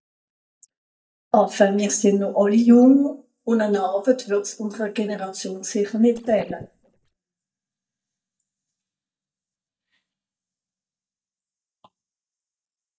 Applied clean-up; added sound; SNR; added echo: neural mask model DeepFilterNet 3.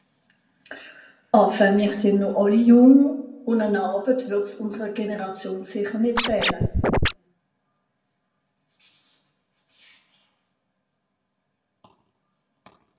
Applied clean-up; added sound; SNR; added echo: none; Scratching (performance technique); -2 dB; reverberation time 0.7 s.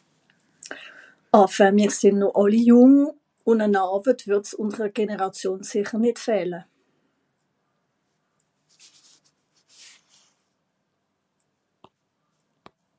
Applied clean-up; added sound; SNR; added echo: none; none; none; none.